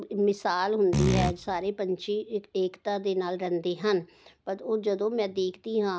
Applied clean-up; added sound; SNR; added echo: none; Fart; -2 dB; none.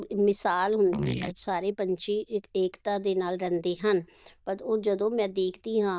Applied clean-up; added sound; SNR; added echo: neural diffusion model UNIVERSE++.